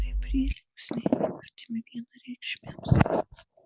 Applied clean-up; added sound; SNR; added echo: none; none; none; none.